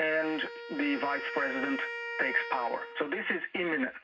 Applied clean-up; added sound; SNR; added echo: none; Wind instrument, woodwind instrument; 8 dB; reverberation time 0.4 s.